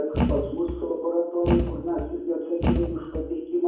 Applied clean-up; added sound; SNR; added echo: none; Thump, thud; 1 dB; reverberation time 1.2 s.